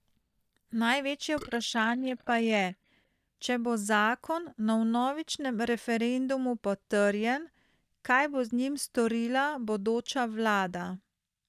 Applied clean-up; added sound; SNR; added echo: neural mask model DeepFilterNet 3.